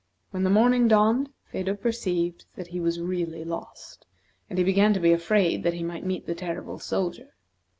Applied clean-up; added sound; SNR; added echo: none; none; none; none.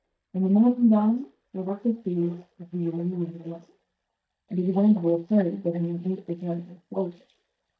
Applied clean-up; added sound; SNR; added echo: neural mask model DeepFilterNet 3.